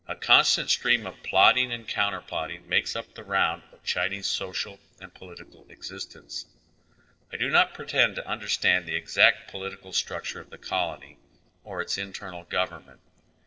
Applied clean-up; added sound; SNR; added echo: neural separator model SepFormer DNS4.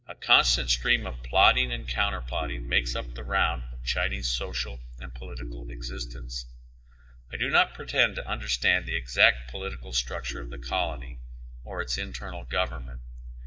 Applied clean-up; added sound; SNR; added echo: neural mask model DeepFilterNet 3.